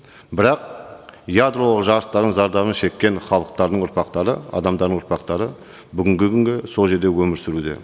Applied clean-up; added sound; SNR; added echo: none; none; none; none.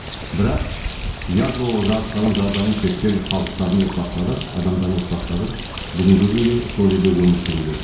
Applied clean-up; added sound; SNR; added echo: none; Bird; 9 dB; reverberation time 0.6 s.